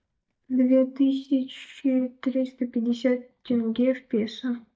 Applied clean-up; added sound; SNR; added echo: neural mask model DeepFilterNet 3.